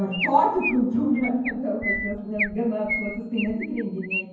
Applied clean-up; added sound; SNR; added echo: none; Chirp, tweet; 7 dB; reverberation time 0.9 s.